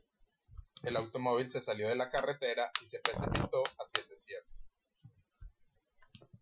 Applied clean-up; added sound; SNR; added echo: classical method Wiener filter.